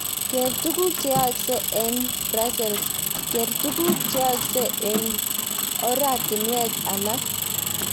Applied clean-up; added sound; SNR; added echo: none; Engine; -1 dB; none.